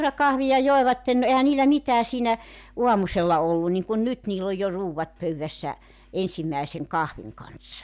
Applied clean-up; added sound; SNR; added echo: none; none; none; none.